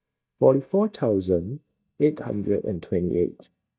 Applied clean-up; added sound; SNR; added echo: neural mask model DeepFilterNet 3.